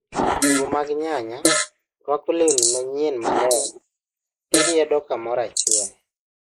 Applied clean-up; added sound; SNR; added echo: neural mask model Resemble Enhance denoiser.